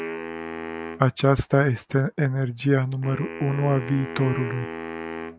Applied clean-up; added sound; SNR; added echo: none; Wind instrument, woodwind instrument; 11 dB; none.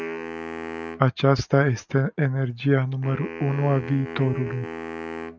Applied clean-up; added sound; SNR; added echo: neural mask model RNNoise.